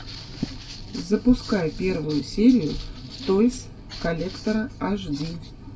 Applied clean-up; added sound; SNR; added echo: none; Walk, footsteps; 19 dB; reverberation time 0.1 s.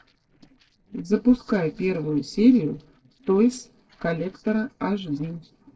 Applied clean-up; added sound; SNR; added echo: neural separator model SepFormer DNS4.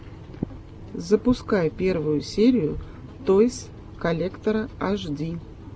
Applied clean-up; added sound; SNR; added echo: none; none; none; none.